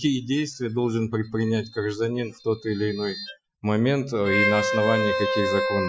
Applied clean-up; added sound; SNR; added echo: classical method Wiener filter.